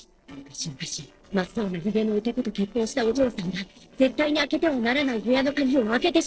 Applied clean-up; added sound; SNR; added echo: neural separator model SepFormer DNS4.